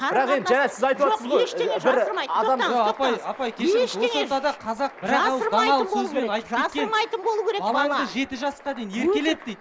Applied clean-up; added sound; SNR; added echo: none; Applause; 20 dB; none.